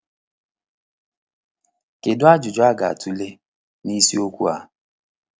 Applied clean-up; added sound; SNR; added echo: none; none; none; none.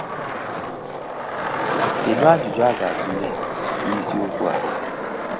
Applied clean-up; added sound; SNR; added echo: none; Skateboard; 1 dB; none.